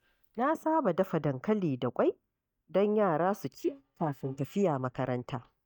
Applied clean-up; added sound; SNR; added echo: neural mask model DeepFilterNet 3.